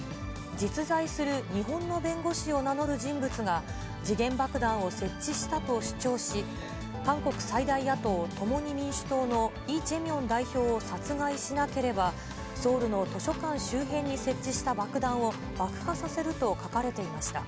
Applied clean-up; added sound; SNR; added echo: none; Organ; 10 dB; none.